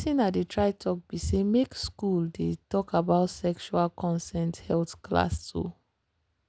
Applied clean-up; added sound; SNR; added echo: none; none; none; none.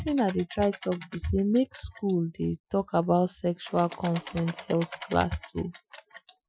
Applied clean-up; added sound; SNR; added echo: classical method Wiener filter.